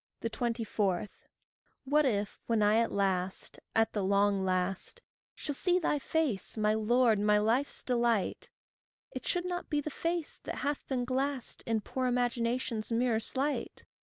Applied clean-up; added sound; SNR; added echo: none; none; none; none.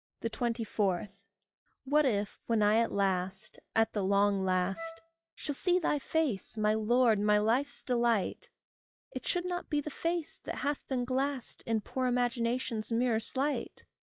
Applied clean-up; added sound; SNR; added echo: classical method log-MMSE.